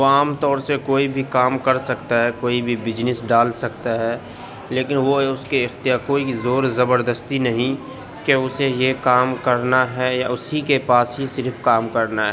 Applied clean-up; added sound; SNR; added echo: none; none; none; none.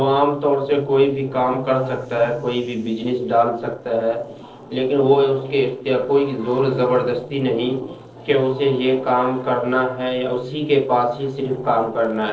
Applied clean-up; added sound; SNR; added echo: neural separator model SepFormer DNS4.